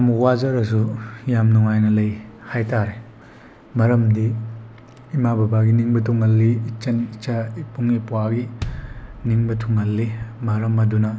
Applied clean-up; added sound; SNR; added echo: none; Bass drum; 15 dB; none.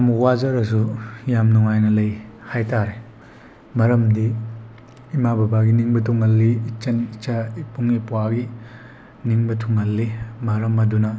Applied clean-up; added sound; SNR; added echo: none; none; none; none.